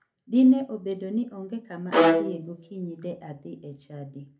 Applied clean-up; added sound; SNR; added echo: none; Bowed string instrument; -3 dB; reverberation time 0.3 s.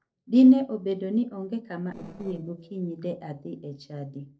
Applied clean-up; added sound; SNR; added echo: neural separator model SepFormer DNS4.